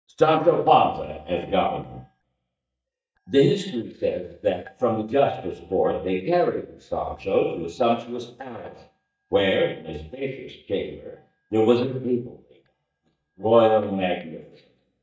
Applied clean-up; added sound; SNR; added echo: neural mask model DeepFilterNet 3.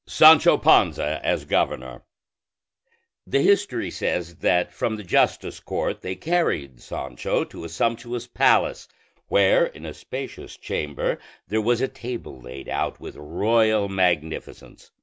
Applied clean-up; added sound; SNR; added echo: none; none; none; none.